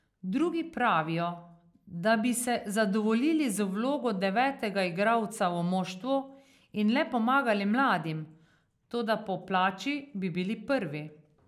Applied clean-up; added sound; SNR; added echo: none; none; none; none.